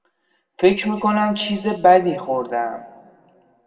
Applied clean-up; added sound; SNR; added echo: none; none; none; reverberation time 1.4 s.